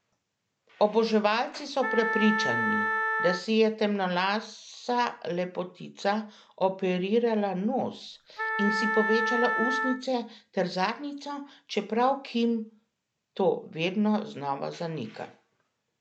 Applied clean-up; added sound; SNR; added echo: none; Wind instrument, woodwind instrument; 1 dB; none.